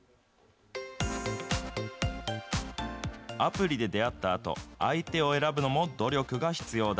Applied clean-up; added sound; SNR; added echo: none; none; none; none.